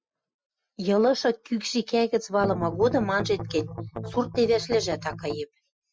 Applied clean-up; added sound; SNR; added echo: classical method Wiener filter.